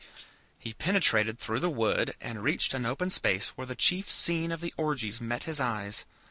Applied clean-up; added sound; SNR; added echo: none; none; none; none.